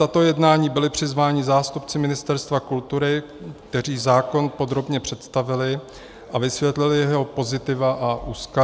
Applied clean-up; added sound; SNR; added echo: none; none; none; none.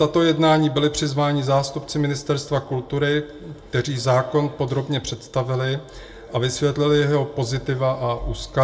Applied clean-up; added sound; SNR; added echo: none; none; none; reverberation time 0.2 s.